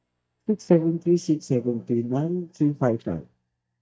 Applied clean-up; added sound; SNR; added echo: neural mask model DeepFilterNet 3.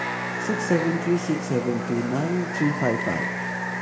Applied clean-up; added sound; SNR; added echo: none; Water + Guitar; 3 dB; none.